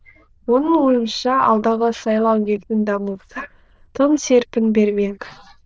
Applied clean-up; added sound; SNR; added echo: neural diffusion model UNIVERSE++.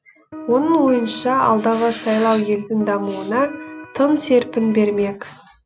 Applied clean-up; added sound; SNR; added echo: none; Electric guitar; 16 dB; none.